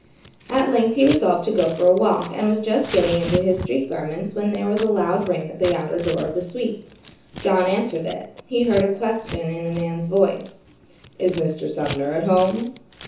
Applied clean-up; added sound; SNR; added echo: none; Scissors; 15 dB; reverberation time 0.7 s.